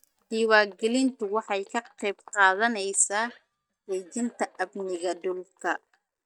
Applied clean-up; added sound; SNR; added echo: neural mask model DeepFilterNet 3.